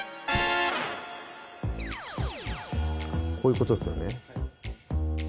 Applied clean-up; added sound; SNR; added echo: none; none; none; none.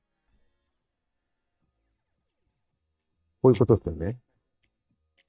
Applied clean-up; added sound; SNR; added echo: neural mask model DeepFilterNet 3.